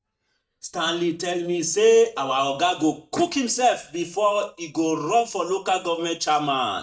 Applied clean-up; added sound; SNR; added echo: neural mask model DeepFilterNet 3.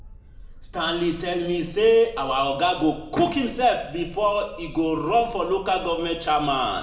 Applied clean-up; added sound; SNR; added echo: none; Boat, Water vehicle; 19 dB; reverberation time 0.8 s.